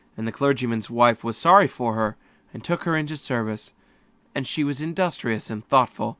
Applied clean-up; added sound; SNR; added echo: none; none; none; none.